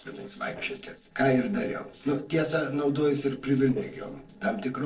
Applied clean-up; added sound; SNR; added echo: neural separator model SepFormer DNS4.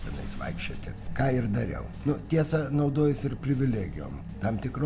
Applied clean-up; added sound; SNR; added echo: none; none; none; none.